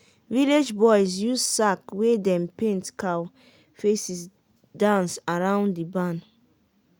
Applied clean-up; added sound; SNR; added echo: none; none; none; none.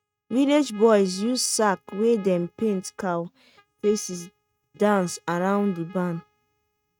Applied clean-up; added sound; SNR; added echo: neural mask model RNNoise.